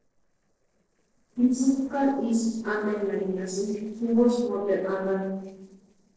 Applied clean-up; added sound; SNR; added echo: neural separator model SepFormer DNS4.